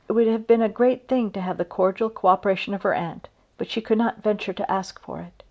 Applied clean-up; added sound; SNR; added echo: none; none; none; none.